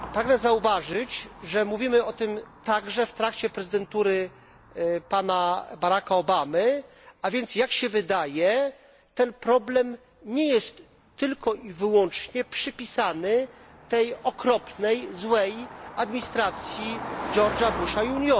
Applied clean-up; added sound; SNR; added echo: none; Car passing by; 15 dB; none.